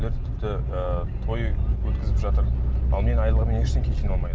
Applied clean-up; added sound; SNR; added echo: none; none; none; none.